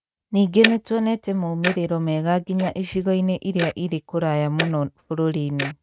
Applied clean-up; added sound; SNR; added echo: neural mask model RNNoise.